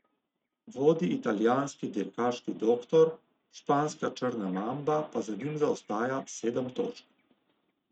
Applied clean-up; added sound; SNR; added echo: neural mask model RNNoise.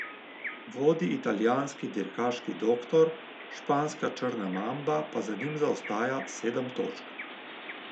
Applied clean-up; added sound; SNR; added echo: none; Bird vocalization, bird call, bird song; 13 dB; none.